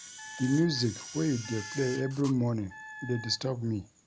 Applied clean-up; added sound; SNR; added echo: none; Wind instrument, woodwind instrument + Camera; 14 dB; none.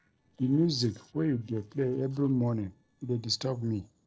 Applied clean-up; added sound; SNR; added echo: neural separator model SepFormer DNS4.